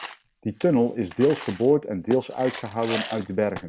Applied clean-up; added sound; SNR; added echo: none; Coin (dropping); 14 dB; none.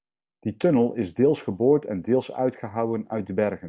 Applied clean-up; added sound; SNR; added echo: none; none; none; none.